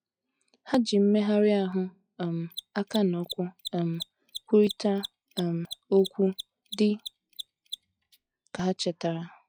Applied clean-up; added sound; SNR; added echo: classical method log-MMSE.